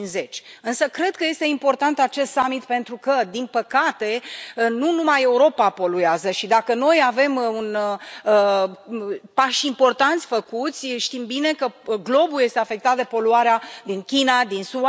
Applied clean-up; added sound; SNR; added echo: none; none; none; none.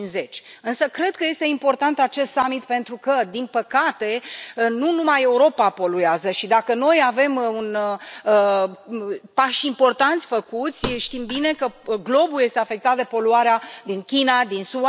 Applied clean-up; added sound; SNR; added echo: none; Thump, thud; 12 dB; none.